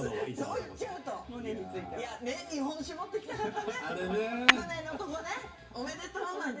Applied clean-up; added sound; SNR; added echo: none; Tap / Hammer; -3 dB; reverberation time 0.2 s.